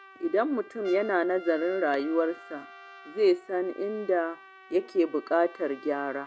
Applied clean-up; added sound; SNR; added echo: none; Trumpet + Trumpet; 20 dB; none.